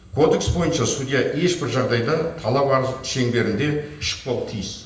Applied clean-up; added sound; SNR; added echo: none; none; none; reverberation time 0.9 s.